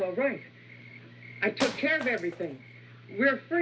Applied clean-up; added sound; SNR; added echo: none; Wood; 10 dB; reverberation time 0.2 s.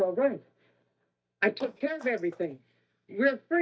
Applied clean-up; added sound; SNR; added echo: neural mask model DeepFilterNet 3.